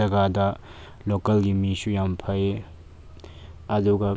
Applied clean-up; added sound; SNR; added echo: none; none; none; none.